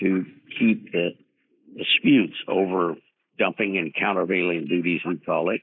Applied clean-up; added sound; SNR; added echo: neural mask model Resemble Enhance denoiser.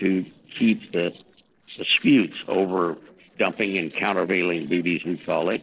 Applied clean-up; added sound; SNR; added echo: neural separator model SepFormer DNS4.